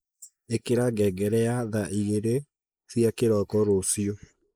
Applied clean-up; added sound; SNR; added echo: neural mask model Resemble Enhance denoiser.